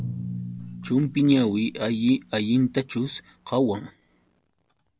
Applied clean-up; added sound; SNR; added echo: none; Drum; 14 dB; none.